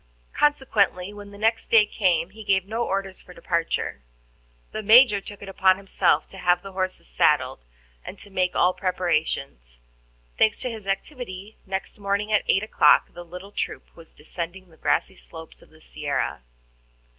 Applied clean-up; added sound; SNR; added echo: none; none; none; none.